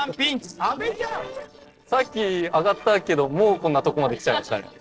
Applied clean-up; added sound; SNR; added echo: neural separator model SepFormer DNS4.